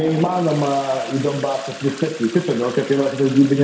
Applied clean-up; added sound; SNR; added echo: none; Toilet flush; 16 dB; reverberation time 0.6 s.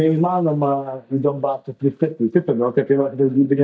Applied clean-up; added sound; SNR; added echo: neural mask model DeepFilterNet 3.